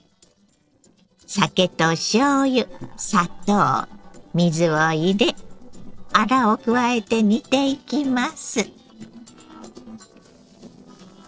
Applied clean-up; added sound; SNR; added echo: neural separator model SepFormer DNS4.